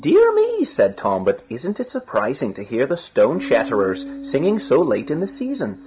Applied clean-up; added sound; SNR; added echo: none; Bass guitar; 16 dB; none.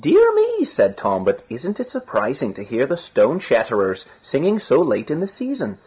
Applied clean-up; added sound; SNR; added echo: none; none; none; none.